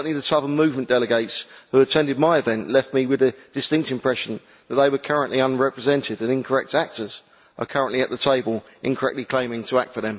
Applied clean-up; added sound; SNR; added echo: none; none; none; none.